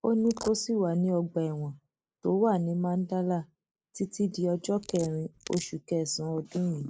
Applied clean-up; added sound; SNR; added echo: neural mask model Resemble Enhance denoiser.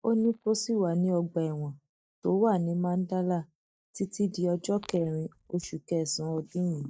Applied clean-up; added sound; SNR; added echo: neural mask model DeepFilterNet 3.